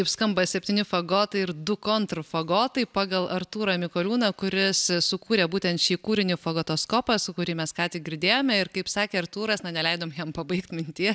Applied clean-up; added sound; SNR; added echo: none; none; none; none.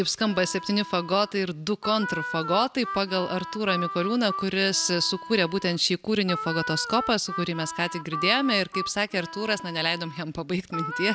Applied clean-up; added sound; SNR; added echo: none; Harmonica; 9 dB; none.